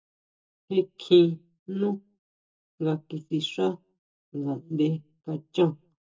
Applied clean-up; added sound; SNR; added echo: none; none; none; reverberation time 0.2 s.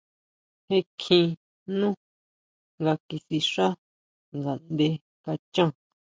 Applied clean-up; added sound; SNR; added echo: none; none; none; none.